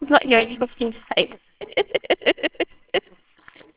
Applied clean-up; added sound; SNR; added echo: neural separator model SepFormer WHAMR!.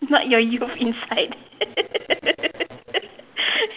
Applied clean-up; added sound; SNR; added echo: none; none; none; none.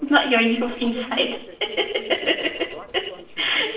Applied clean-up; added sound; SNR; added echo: neural separator model SepFormer DNS4.